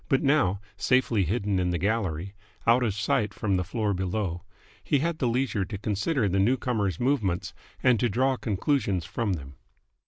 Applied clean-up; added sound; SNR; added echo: none; none; none; none.